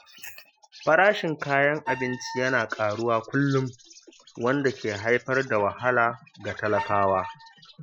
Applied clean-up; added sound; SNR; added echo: classical method Wiener filter.